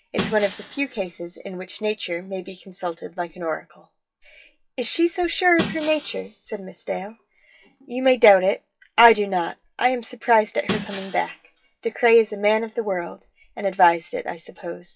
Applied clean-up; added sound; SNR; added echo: classical method WPE with log-MMSE.